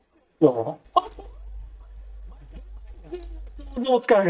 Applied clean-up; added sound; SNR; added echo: neural mask model DeepFilterNet 3.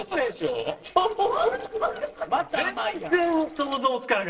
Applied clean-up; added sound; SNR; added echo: neural separator model SepFormer DNS4.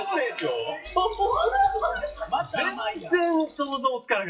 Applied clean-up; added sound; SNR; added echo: classical method WPE with log-MMSE.